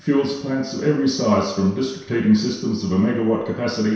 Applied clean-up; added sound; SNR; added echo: none; none; none; reverberation time 0.7 s.